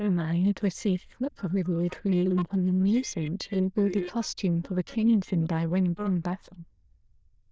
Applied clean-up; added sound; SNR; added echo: neural diffusion model UNIVERSE++.